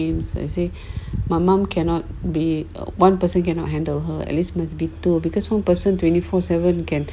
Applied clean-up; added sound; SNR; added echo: none; none; none; none.